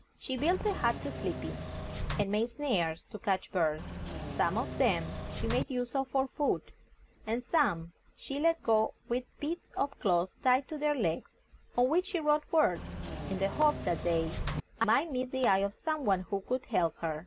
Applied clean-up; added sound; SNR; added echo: none; Engine / Mechanisms; 6 dB; none.